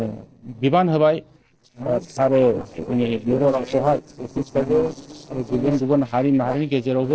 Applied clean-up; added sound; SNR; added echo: neural separator model SepFormer DNS4.